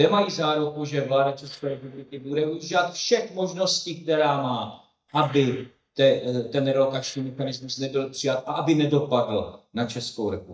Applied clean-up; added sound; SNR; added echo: neural mask model DeepFilterNet 3.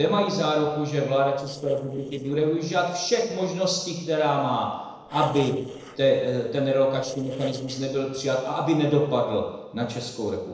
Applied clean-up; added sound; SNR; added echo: neural separator model SepFormer DNS4.